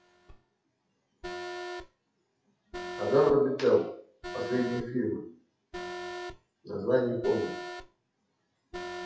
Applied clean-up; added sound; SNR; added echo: classical method WPE with log-MMSE.